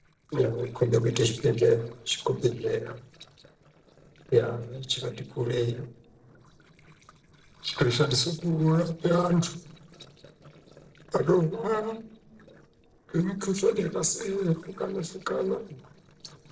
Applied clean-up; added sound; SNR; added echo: neural separator model SepFormer DNS4.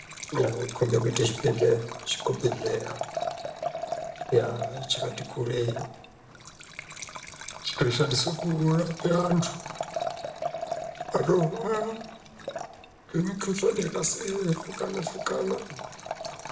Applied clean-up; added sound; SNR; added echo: none; Liquid; 8 dB; reverberation time 0.7 s.